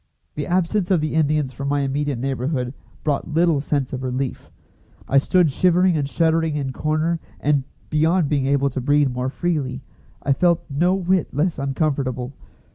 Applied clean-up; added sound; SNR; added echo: none; none; none; none.